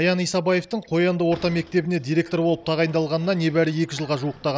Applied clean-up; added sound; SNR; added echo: none; none; none; none.